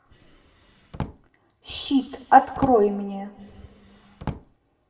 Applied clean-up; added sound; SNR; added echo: none; Drawer open or close; 14 dB; reverberation time 1.0 s.